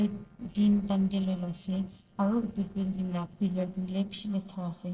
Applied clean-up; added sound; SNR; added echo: neural separator model SepFormer DNS4.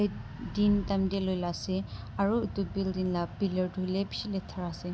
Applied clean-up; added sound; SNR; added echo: none; none; none; none.